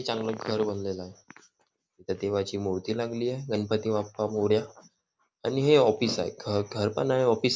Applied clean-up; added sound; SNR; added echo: none; none; none; none.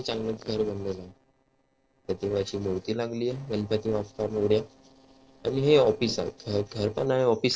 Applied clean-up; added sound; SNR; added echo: neural separator model SepFormer DNS4.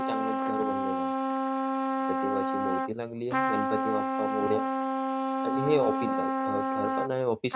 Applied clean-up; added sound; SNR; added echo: neural mask model RNNoise.